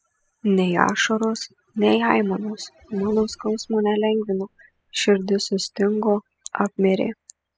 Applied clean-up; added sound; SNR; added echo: classical method spectral subtraction.